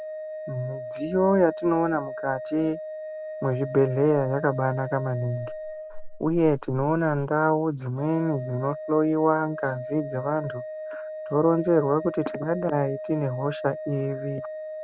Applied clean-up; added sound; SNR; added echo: none; Organ; 10 dB; none.